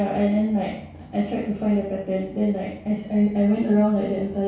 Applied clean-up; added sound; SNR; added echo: none; none; none; reverberation time 0.6 s.